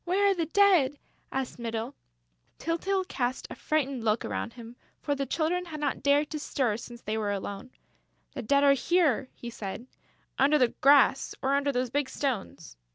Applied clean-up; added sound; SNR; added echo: none; none; none; none.